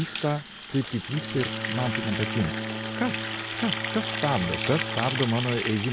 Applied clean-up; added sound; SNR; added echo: none; Water tap, faucet + Bowed string instrument; 3 dB; none.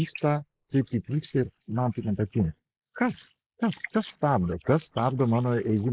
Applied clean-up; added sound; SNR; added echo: neural mask model Resemble Enhance denoiser.